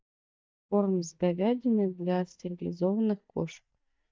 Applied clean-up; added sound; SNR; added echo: neural mask model DeepFilterNet 3.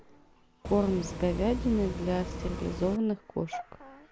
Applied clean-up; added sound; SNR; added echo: none; Bus; 5 dB; none.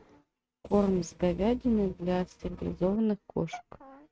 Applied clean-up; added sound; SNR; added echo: neural mask model RNNoise.